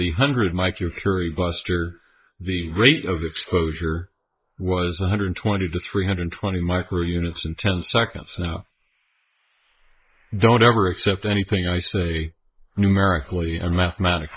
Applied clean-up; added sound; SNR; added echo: neural mask model Resemble Enhance denoiser.